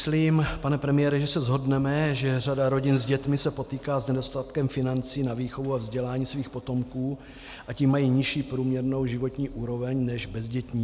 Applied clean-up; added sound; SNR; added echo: none; none; none; none.